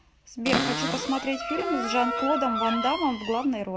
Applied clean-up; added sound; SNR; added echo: none; Cupboard open or close + Wind instrument, woodwind instrument; 2 dB; none.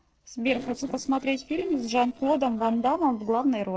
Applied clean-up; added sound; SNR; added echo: neural separator model SepFormer DNS4.